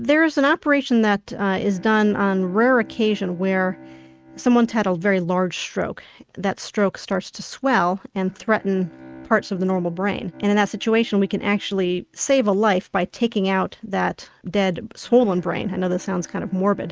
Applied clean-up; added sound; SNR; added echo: neural mask model RNNoise.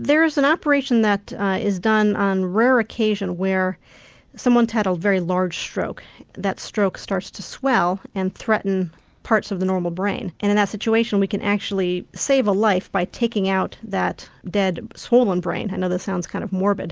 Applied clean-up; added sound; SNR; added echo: none; none; none; none.